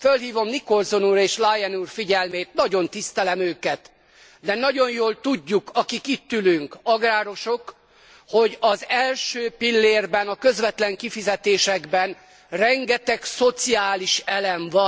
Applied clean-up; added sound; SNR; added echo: none; none; none; none.